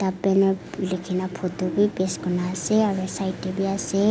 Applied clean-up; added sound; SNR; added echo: none; none; none; none.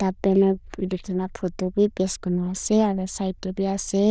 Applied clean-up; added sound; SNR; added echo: neural diffusion model UNIVERSE++.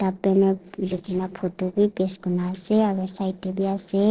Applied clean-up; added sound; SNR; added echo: neural separator model SepFormer DNS4.